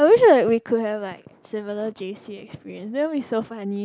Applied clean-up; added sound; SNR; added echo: none; none; none; none.